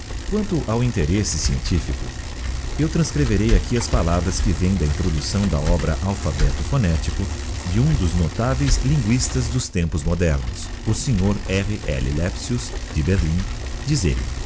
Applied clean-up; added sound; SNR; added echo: none; Bicycle; 3 dB; none.